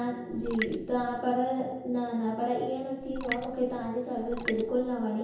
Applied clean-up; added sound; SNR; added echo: none; Raindrop; 9 dB; reverberation time 1.0 s.